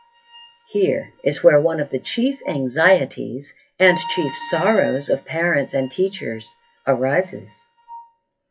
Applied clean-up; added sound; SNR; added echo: classical method WPE with log-MMSE.